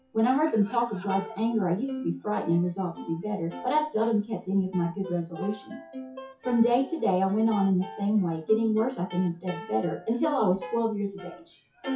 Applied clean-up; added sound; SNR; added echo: classical method WPE with log-MMSE.